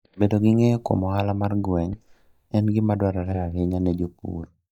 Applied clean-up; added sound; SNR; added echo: neural mask model DeepFilterNet 3.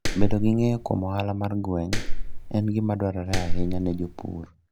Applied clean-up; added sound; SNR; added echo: none; Clapping; -2 dB; none.